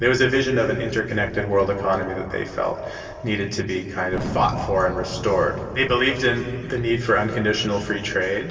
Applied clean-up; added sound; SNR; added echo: none; Thunder; 13 dB; reverberation time 2.4 s.